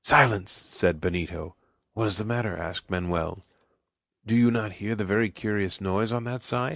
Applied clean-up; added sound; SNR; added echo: none; none; none; none.